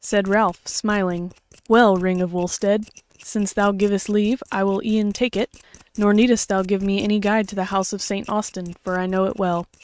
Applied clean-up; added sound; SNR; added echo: neural mask model RNNoise.